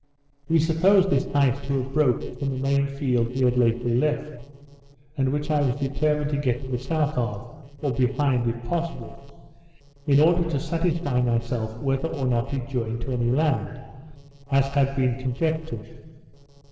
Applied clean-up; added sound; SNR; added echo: neural separator model SepFormer DNS4.